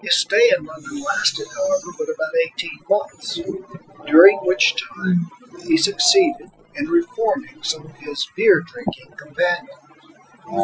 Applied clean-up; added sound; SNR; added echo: classical method Wiener filter.